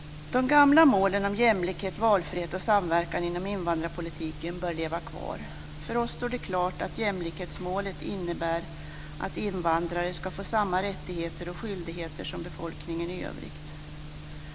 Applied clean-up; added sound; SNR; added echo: none; none; none; none.